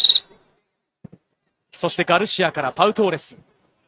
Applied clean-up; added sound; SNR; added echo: neural mask model RNNoise.